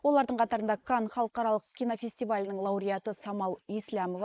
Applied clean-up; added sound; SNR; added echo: neural mask model Resemble Enhance denoiser.